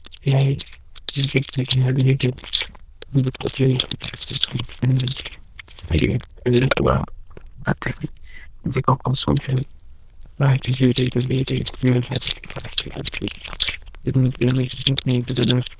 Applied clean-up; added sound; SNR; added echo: neural diffusion model UNIVERSE++.